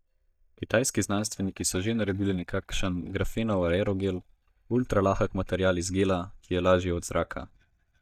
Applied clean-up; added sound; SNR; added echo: neural mask model DeepFilterNet 3.